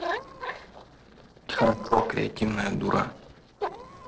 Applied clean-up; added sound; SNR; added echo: neural separator model SepFormer DNS4.